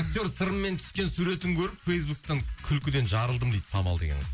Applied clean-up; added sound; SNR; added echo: none; none; none; none.